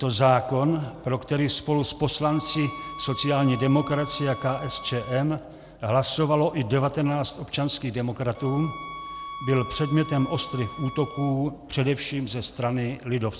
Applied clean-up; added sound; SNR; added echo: none; Bowed string instrument; 13 dB; none.